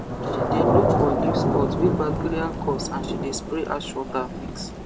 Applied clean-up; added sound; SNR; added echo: none; Thunder / Rain; -4 dB; none.